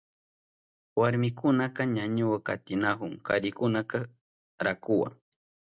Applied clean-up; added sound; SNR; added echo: none; none; none; none.